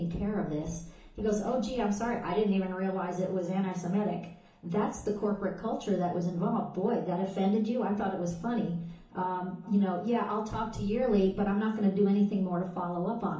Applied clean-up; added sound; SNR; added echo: none; none; none; reverberation time 0.8 s.